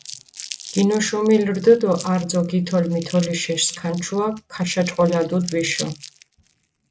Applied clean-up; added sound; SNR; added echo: neural mask model RNNoise.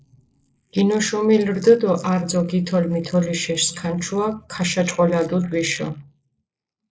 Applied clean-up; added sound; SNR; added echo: neural mask model Resemble Enhance denoiser.